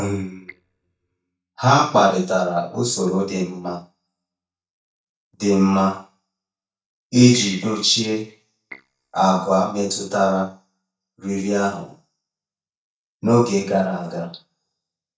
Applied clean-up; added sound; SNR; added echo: neural mask model DeepFilterNet 3.